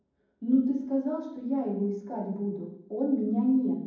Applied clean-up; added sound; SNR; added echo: none; none; none; reverberation time 1.2 s.